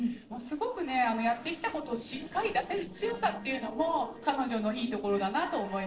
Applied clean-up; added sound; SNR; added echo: neural separator model SepFormer DNS4.